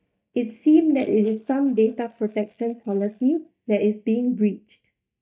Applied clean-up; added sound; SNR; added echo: neural mask model DeepFilterNet 3.